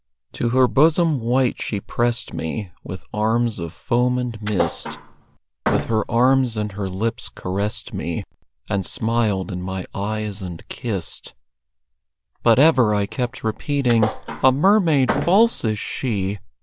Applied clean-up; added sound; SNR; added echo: none; Thump, thud; 7 dB; none.